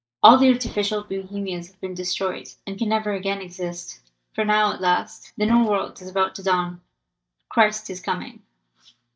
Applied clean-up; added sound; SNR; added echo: neural mask model DeepFilterNet 3.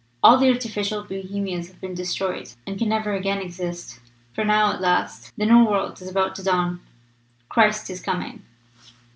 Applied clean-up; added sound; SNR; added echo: none; none; none; none.